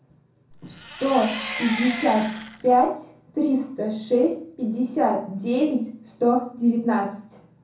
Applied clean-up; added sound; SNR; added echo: none; Engine; 10 dB; reverberation time 0.5 s.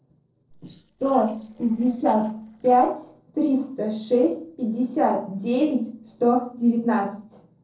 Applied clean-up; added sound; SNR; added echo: neural separator model SepFormer DNS4.